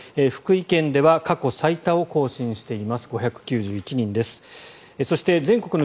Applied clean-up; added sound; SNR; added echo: none; none; none; none.